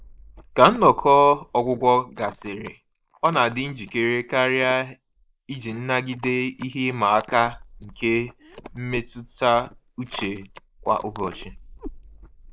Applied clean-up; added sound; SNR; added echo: neural mask model Resemble Enhance denoiser.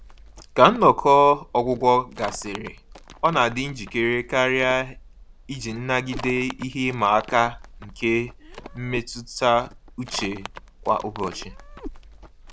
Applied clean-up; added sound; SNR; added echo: none; Livestock, farm animals, working animals + Meow; 17 dB; none.